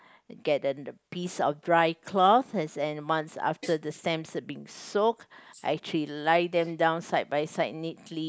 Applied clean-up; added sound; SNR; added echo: neural mask model Resemble Enhance denoiser.